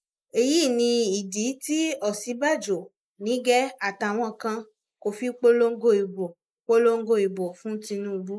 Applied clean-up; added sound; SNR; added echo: neural mask model Resemble Enhance denoiser.